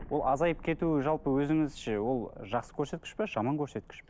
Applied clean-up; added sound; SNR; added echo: none; Explosion; 18 dB; none.